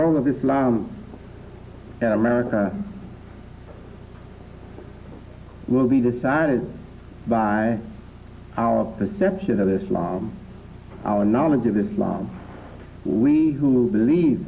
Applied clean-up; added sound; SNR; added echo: none; none; none; none.